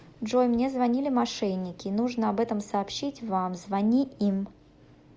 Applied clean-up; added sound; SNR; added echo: none; none; none; none.